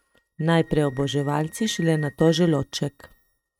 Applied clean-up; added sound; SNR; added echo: neural mask model RNNoise.